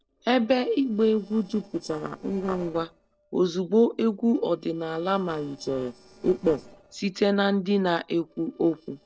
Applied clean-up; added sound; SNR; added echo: neural separator model SepFormer DNS4.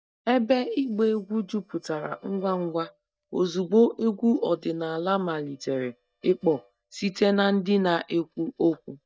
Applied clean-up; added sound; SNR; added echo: neural mask model DeepFilterNet 3.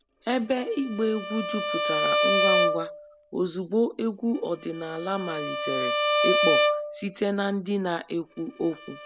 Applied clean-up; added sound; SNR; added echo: none; Bowed string instrument; -1 dB; none.